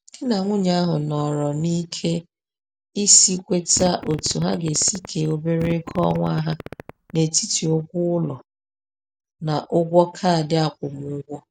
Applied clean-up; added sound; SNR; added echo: none; Fart; 13 dB; none.